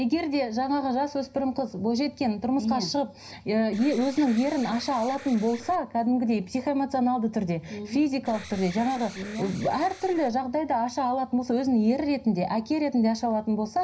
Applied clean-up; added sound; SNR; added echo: none; Alarm; 17 dB; reverberation time 0.4 s.